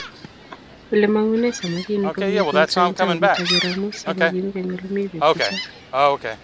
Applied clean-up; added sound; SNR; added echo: none; Gull, seagull; -1 dB; none.